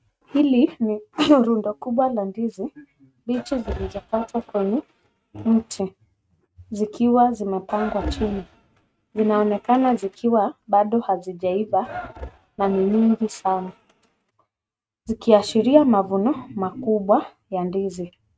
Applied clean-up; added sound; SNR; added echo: neural mask model RNNoise.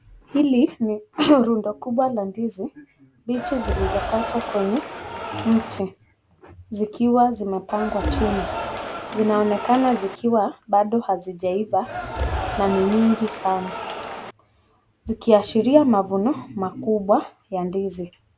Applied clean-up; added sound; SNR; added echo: none; Cheering; 6 dB; none.